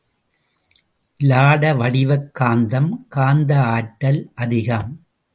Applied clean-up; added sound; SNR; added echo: none; none; none; none.